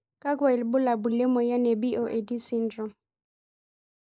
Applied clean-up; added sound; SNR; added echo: neural mask model Resemble Enhance denoiser.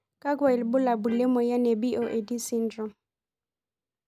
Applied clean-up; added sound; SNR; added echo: none; Electric guitar; 18 dB; none.